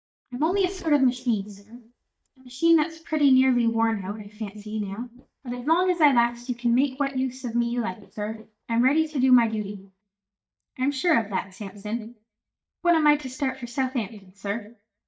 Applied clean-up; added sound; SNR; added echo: neural mask model DeepFilterNet 3.